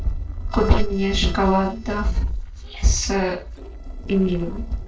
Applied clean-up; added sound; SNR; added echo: neural separator model SepFormer DNS4.